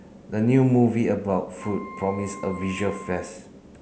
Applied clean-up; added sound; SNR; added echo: none; Wind instrument, woodwind instrument; 18 dB; none.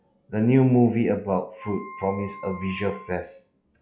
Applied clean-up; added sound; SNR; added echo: classical method log-MMSE.